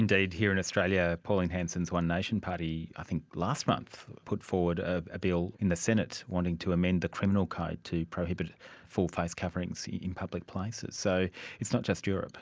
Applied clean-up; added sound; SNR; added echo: none; none; none; none.